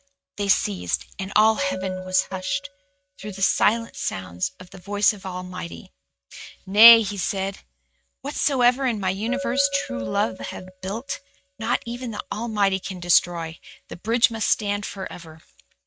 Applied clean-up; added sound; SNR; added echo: neural mask model RNNoise.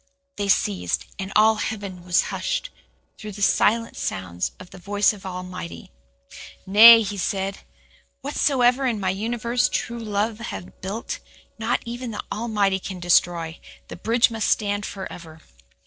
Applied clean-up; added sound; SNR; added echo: neural separator model SepFormer DNS4.